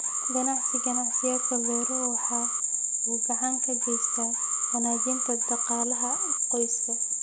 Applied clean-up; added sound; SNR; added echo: none; Alarm; 18 dB; none.